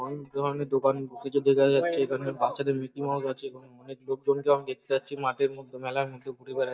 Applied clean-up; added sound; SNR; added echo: neural mask model DeepFilterNet 3.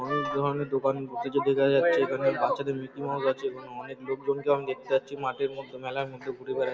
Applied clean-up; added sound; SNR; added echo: none; Wind instrument, woodwind instrument; 7 dB; reverberation time 1.9 s.